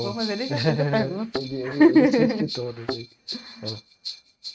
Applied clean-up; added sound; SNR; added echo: neural mask model RNNoise.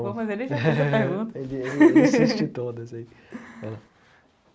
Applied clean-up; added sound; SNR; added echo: none; none; none; none.